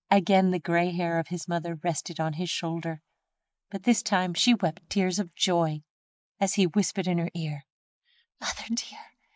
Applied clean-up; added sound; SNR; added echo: neural mask model Resemble Enhance denoiser.